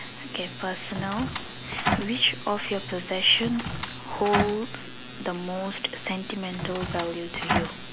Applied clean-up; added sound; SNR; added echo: none; Door; 2 dB; none.